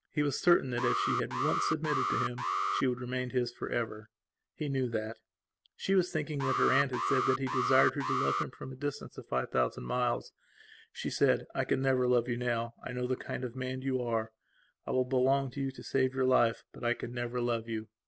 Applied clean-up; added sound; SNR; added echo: none; Alarm; 3 dB; none.